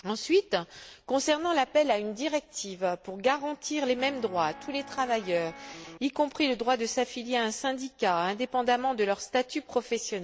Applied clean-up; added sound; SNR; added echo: none; Guitar; 17 dB; none.